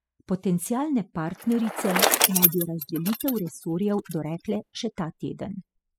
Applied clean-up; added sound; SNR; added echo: classical method spectral subtraction.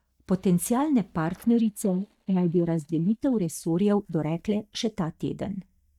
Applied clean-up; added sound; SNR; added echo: neural mask model DeepFilterNet 3.